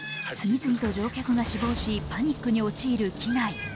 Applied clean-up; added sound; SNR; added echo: none; Meow; 15 dB; none.